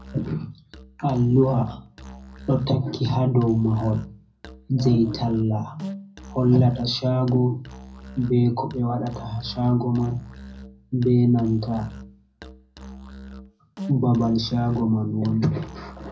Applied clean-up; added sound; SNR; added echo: none; Musical instrument; 17 dB; reverberation time 0.4 s.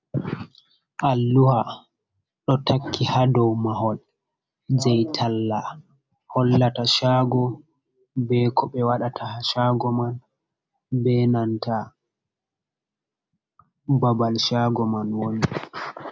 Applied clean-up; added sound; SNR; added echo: none; none; none; none.